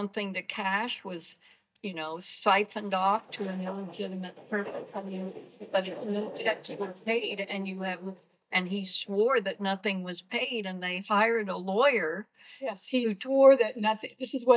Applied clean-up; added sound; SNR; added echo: neural mask model DeepFilterNet 3.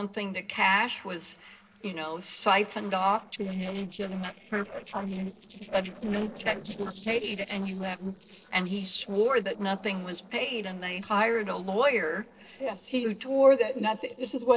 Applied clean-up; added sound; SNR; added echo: neural separator model SepFormer DNS4.